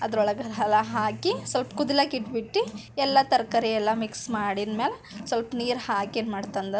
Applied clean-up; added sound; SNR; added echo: none; Wild animals; 16 dB; none.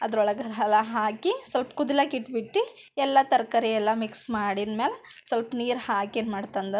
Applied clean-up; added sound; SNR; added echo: none; none; none; none.